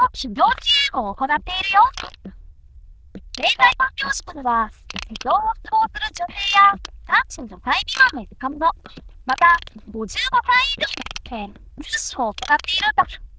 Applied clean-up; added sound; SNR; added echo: neural diffusion model UNIVERSE++.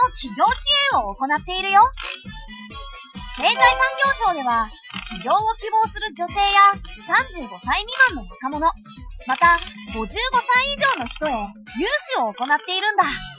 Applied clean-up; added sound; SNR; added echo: classical method Wiener filter.